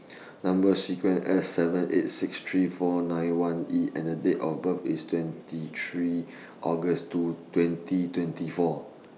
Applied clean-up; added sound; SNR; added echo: none; none; none; none.